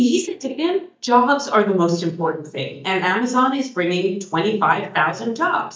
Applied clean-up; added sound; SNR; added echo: neural mask model DeepFilterNet 3.